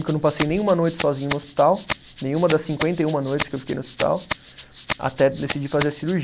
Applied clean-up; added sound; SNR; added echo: none; Rattle (instrument); 5 dB; none.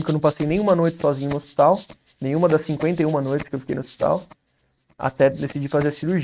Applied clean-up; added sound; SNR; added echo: neural mask model RNNoise.